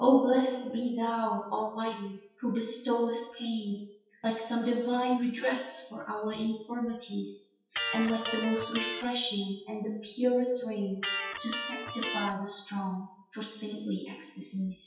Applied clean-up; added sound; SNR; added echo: classical method WPE with log-MMSE.